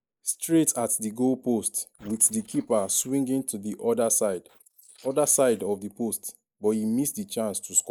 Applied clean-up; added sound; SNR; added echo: neural mask model Resemble Enhance denoiser.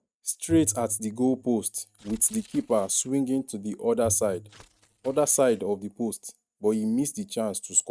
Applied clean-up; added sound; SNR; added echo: neural mask model RNNoise.